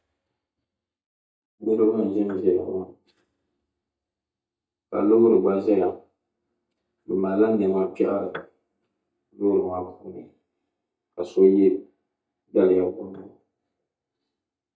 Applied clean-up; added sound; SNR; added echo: neural mask model DeepFilterNet 3.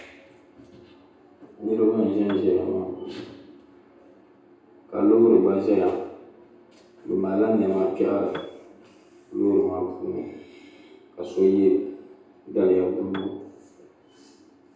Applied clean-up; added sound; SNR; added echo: none; Piano; 16 dB; reverberation time 0.9 s.